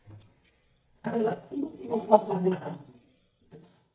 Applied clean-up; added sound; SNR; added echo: neural mask model DeepFilterNet 3.